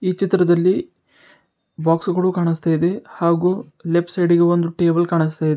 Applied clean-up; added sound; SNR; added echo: none; none; none; none.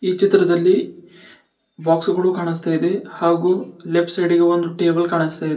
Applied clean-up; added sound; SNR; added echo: none; none; none; reverberation time 0.3 s.